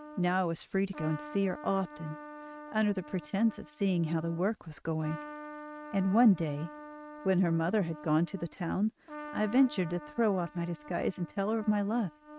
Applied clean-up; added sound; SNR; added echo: neural mask model RNNoise.